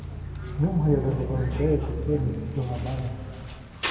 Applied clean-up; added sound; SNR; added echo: none; Bus; 4 dB; reverberation time 2.2 s.